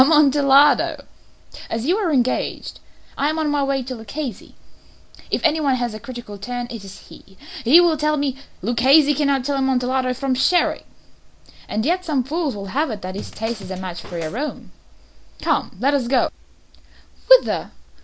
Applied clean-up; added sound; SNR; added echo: none; Scratching (performance technique); 16 dB; none.